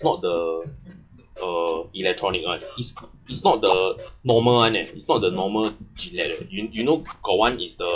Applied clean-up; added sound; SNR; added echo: classical method log-MMSE.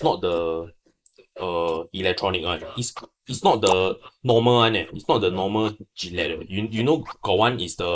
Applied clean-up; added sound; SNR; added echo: neural mask model Resemble Enhance denoiser.